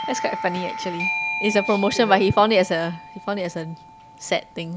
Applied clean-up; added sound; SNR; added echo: none; Doorbell; 9 dB; none.